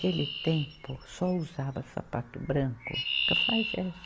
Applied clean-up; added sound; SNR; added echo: none; Chirp, tweet; 3 dB; none.